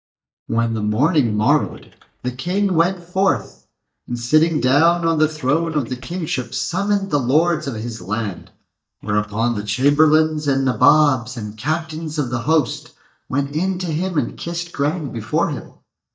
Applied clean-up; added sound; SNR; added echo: neural mask model DeepFilterNet 3.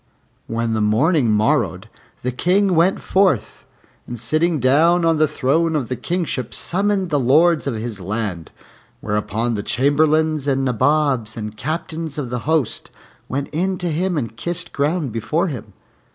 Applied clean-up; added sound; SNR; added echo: none; none; none; none.